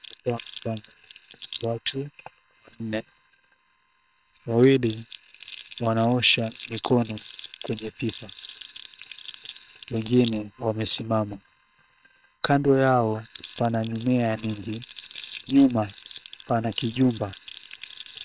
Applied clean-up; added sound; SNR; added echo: neural separator model SepFormer WHAM!.